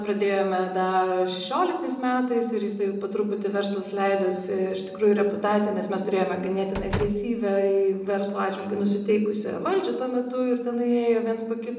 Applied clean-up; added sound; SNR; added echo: none; Slam; 12 dB; reverberation time 0.9 s.